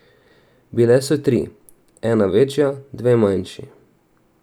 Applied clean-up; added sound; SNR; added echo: none; none; none; none.